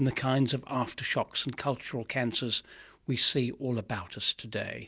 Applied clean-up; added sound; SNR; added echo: none; none; none; none.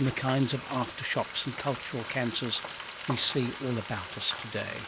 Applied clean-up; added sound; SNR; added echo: none; Frying (food); 9 dB; none.